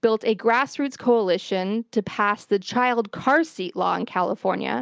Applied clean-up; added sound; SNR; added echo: none; none; none; none.